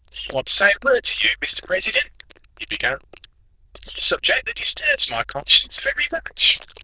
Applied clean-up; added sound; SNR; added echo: neural diffusion model UNIVERSE++.